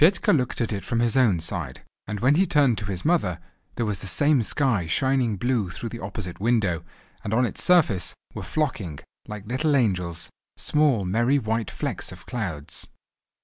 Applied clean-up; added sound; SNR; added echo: none; none; none; none.